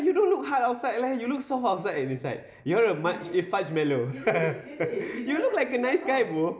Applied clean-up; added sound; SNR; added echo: none; none; none; none.